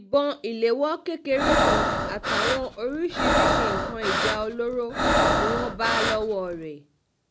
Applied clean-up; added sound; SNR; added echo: none; Breathing; -4 dB; none.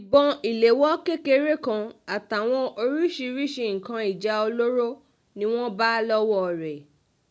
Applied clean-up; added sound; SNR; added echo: none; none; none; none.